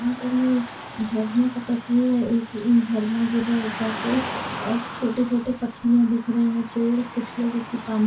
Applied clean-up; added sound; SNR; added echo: none; Car passing by / Traffic noise, roadway noise; 12 dB; reverberation time 0.1 s.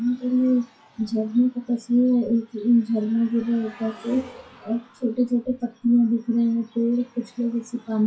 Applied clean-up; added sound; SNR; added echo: classical method WPE with log-MMSE.